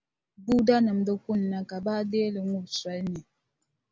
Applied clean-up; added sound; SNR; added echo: none; none; none; none.